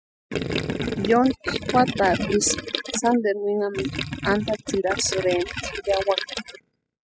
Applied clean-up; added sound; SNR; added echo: classical method spectral subtraction.